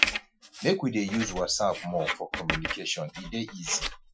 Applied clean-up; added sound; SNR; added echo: classical method Wiener filter.